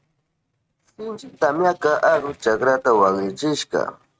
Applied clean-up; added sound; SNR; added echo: neural mask model RNNoise.